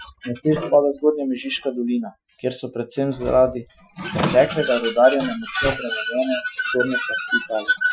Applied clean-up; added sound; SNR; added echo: classical method Wiener filter.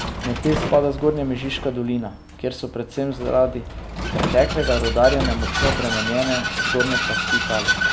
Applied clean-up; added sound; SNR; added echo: none; Vehicle; 2 dB; none.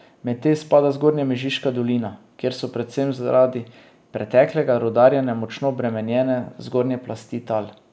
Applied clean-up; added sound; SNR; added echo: none; none; none; none.